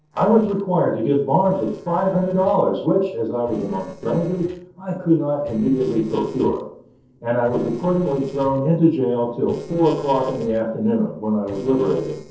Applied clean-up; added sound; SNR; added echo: neural separator model SepFormer DNS4.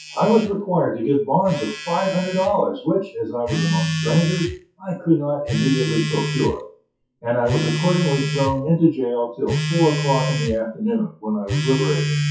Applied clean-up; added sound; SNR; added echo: classical method WPE with log-MMSE.